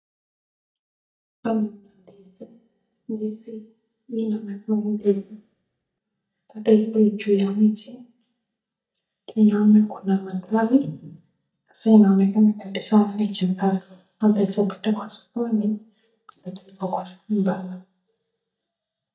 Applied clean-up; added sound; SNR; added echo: neural mask model DeepFilterNet 3.